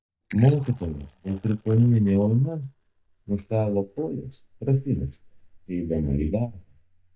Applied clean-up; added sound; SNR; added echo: neural mask model DeepFilterNet 3.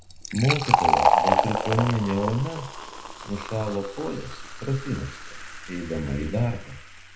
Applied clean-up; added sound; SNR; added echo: none; Fill (with liquid); -1 dB; reverberation time 0.5 s.